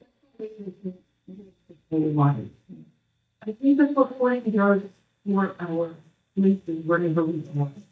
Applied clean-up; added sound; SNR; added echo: neural mask model DeepFilterNet 3.